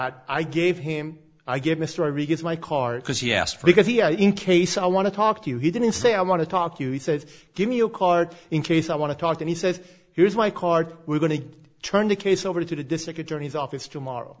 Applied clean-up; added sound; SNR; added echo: none; none; none; none.